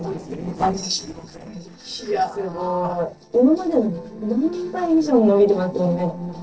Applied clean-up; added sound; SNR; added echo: neural separator model SepFormer DNS4.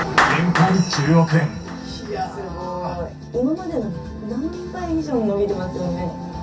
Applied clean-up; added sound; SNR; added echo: none; Clapping; 7 dB; reverberation time 0.3 s.